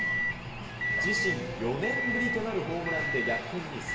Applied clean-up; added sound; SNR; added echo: none; Microwave oven; 0 dB; reverberation time 1.3 s.